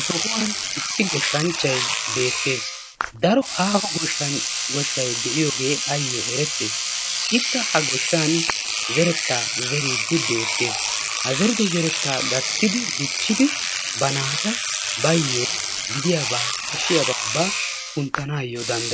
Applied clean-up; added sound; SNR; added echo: none; Engine / Domestic sounds, home sounds; 0 dB; none.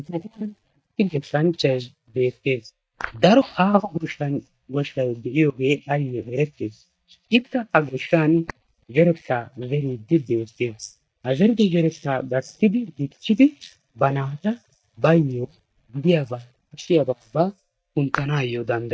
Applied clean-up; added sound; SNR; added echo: neural mask model DeepFilterNet 3.